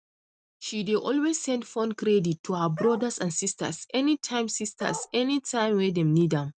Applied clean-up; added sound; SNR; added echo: none; Bark; 12 dB; none.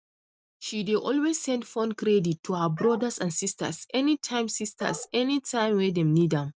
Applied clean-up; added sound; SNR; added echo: neural mask model Resemble Enhance denoiser.